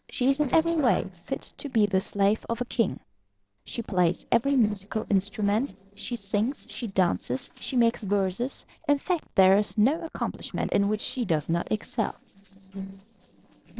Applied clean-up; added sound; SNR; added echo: neural separator model SepFormer DNS4.